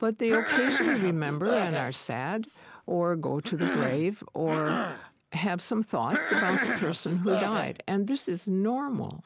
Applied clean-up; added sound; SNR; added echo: none; Cough; 4 dB; none.